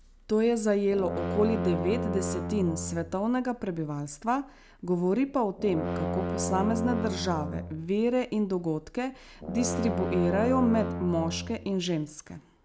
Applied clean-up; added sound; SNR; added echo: none; Brass instrument; 5 dB; none.